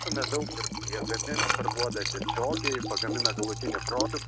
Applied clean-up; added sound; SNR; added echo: none; Liquid; -3 dB; none.